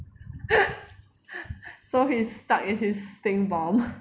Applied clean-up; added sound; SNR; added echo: none; none; none; none.